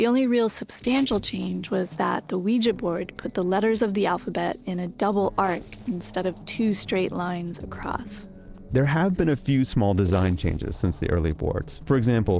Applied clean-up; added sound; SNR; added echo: neural separator model SepFormer DNS4.